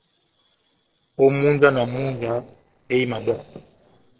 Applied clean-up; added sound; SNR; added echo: neural separator model SepFormer DNS4.